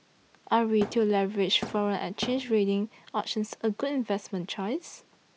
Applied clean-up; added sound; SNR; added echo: none; Thump, thud; 11 dB; none.